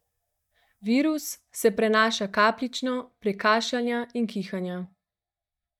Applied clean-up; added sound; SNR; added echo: neural mask model DeepFilterNet 3.